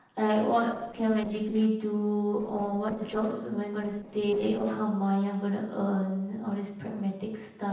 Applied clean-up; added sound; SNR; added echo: neural separator model SepFormer DNS4.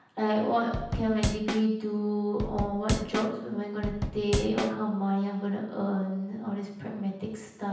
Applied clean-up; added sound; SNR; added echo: none; Drum / Drum kit; 2 dB; reverberation time 0.9 s.